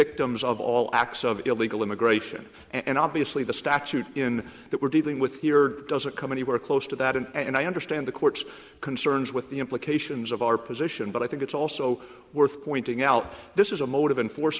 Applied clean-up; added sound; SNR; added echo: none; none; none; none.